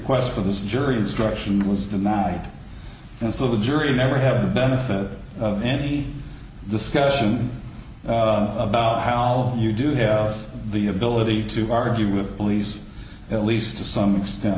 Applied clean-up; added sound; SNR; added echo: none; none; none; none.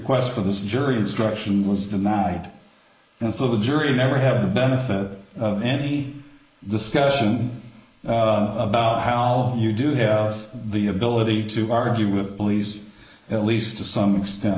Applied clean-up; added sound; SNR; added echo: neural mask model Resemble Enhance denoiser.